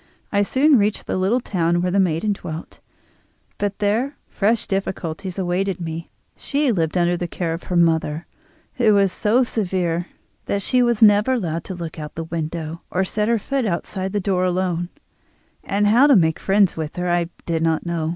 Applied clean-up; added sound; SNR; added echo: none; none; none; none.